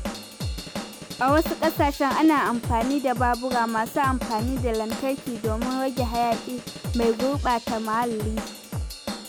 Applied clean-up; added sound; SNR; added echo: none; Drum / Drum kit; 7 dB; none.